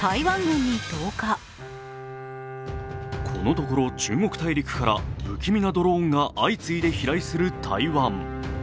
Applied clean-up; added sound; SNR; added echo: none; Bowed string instrument; 15 dB; none.